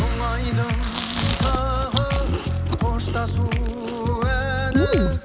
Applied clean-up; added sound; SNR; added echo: none; Chewing, mastication; 7 dB; none.